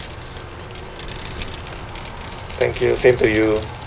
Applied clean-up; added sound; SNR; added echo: none; Vehicle; 10 dB; none.